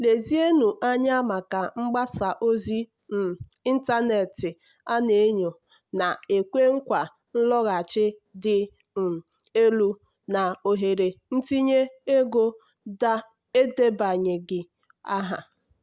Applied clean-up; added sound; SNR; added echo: none; none; none; none.